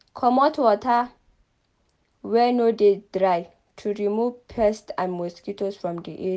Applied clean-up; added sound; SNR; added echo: none; none; none; none.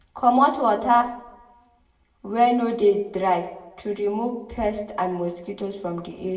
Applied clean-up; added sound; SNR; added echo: none; none; none; reverberation time 0.6 s.